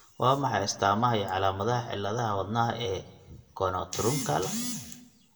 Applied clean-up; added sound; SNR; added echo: none; none; none; reverberation time 0.8 s.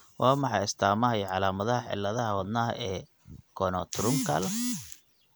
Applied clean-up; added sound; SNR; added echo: none; none; none; none.